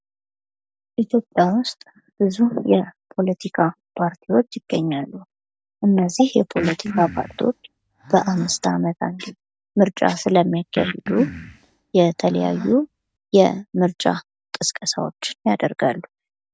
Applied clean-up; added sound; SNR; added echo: none; Breathing; 11 dB; none.